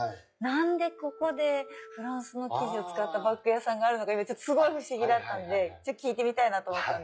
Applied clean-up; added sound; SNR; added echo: classical method log-MMSE.